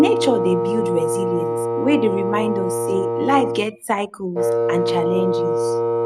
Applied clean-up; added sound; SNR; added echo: none; Wind instrument, woodwind instrument; -1 dB; none.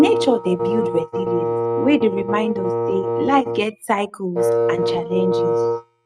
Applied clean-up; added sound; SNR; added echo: neural mask model RNNoise.